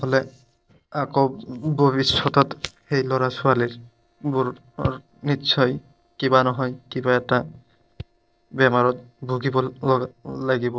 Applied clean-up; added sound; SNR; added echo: neural separator model SepFormer DNS4.